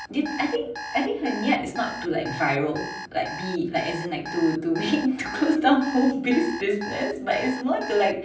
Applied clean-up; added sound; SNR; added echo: none; Alarm; 12 dB; reverberation time 0.6 s.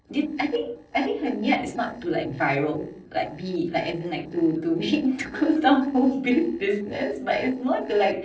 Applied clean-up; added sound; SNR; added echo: neural separator model SepFormer DNS4.